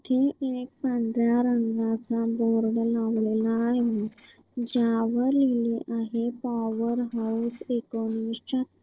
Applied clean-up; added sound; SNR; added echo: neural separator model SepFormer DNS4.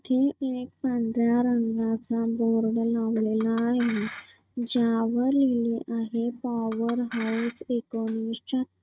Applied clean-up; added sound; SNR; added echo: neural mask model RNNoise.